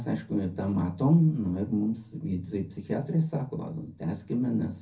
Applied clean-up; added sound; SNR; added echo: none; none; none; reverberation time 0.3 s.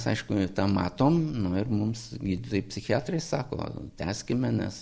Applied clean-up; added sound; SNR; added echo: none; none; none; none.